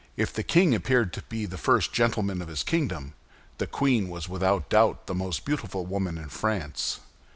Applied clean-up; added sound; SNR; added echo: none; none; none; none.